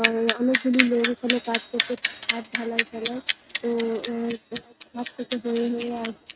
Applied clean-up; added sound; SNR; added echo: neural mask model RNNoise.